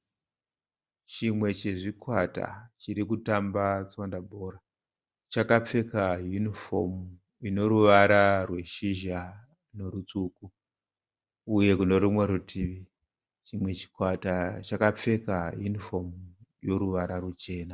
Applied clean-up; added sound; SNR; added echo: none; none; none; none.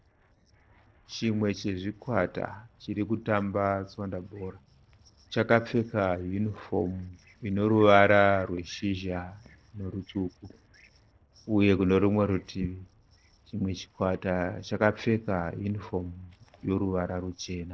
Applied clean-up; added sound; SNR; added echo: neural separator model SepFormer DNS4.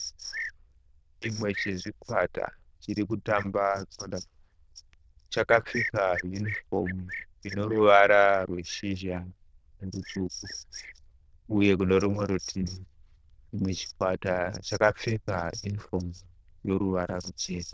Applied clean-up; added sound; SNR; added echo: neural diffusion model UNIVERSE++.